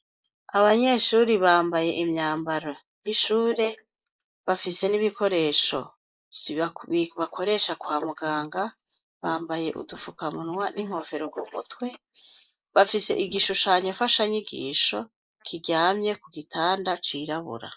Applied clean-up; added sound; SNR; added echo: neural mask model Resemble Enhance denoiser.